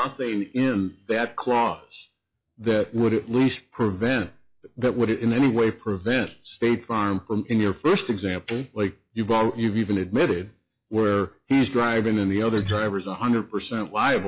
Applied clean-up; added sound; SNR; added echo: classical method log-MMSE.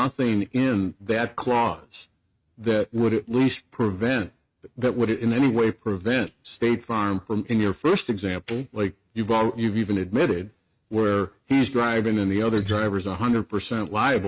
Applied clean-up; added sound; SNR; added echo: neural mask model RNNoise.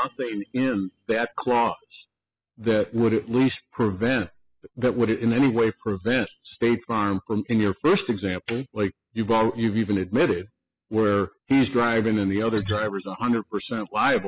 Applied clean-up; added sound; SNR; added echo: classical method spectral subtraction.